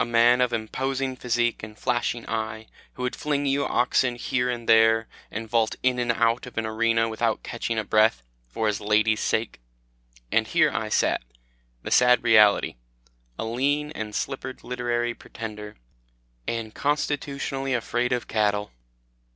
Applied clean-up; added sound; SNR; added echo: none; none; none; none.